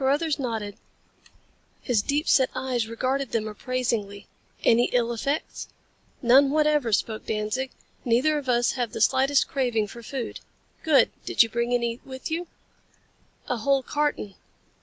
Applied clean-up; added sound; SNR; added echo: none; none; none; none.